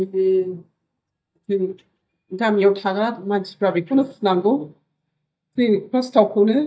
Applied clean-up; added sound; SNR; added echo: neural mask model DeepFilterNet 3.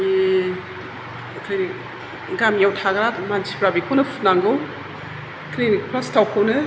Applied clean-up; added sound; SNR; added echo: none; none; none; none.